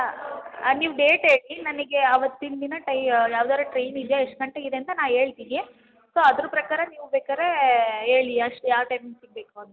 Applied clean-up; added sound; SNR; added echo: none; none; none; none.